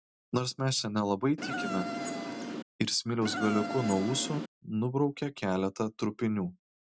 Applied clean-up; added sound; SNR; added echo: none; Insect; 4 dB; none.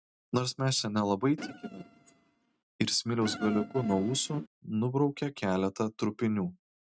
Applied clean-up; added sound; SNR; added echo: neural mask model RNNoise.